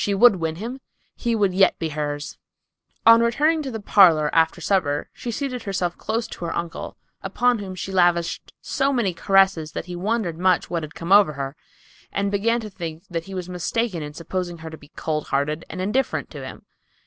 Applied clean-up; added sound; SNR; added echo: none; none; none; none.